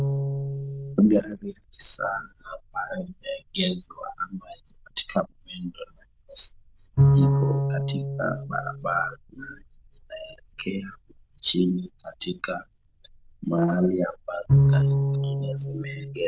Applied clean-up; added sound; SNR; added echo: neural diffusion model UNIVERSE++.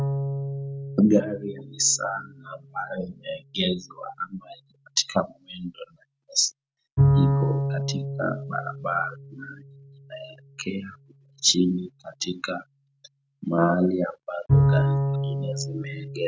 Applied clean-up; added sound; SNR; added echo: none; Bowed string instrument; 0 dB; none.